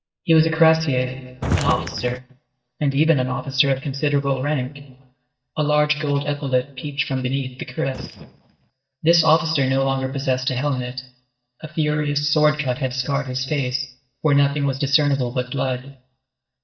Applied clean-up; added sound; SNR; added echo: neural mask model DeepFilterNet 3.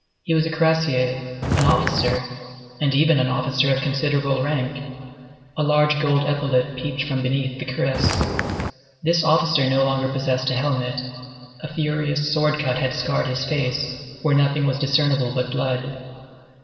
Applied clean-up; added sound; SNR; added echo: none; Walk, footsteps; 0 dB; reverberation time 2.2 s.